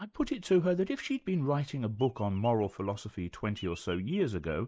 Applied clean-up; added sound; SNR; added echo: neural mask model DeepFilterNet 3.